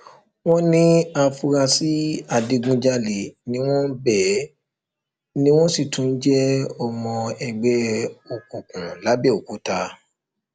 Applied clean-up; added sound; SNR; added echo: none; none; none; none.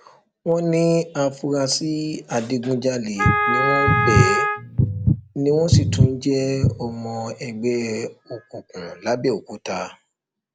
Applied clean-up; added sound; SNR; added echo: none; Bass guitar + Wind instrument, woodwind instrument; -4 dB; none.